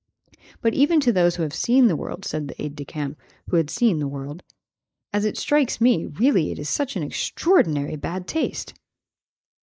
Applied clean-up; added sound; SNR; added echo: neural mask model Resemble Enhance denoiser.